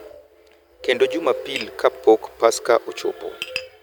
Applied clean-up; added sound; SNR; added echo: none; Tap; 18 dB; none.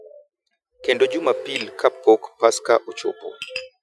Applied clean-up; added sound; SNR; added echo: classical method Wiener filter.